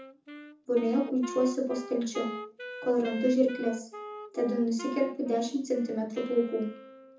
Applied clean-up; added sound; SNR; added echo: none; Wind instrument, woodwind instrument; 13 dB; reverberation time 0.5 s.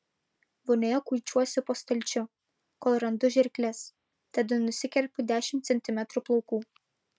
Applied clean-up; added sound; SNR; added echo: none; none; none; none.